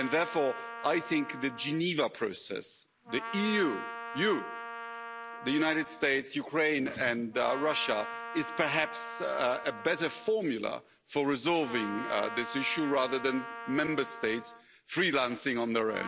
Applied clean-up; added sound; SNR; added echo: none; Trumpet; 11 dB; none.